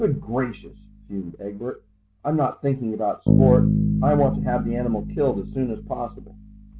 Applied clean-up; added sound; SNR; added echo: none; Bass guitar; 0 dB; none.